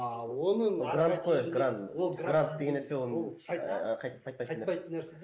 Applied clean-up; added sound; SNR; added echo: neural mask model Resemble Enhance denoiser.